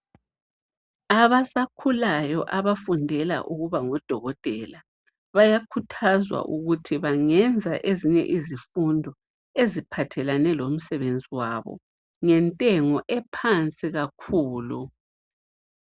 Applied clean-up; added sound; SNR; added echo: none; none; none; none.